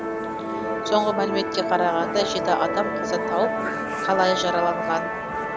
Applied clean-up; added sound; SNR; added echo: none; Musical instrument; 1 dB; none.